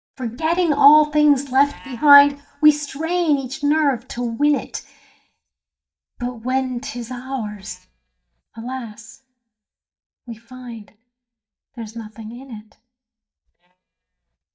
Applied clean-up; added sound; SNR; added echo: neural mask model DeepFilterNet 3.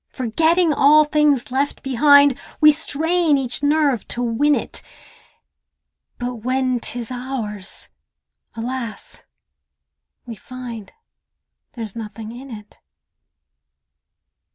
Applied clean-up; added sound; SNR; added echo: none; none; none; none.